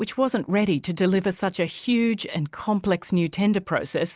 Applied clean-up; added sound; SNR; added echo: none; none; none; none.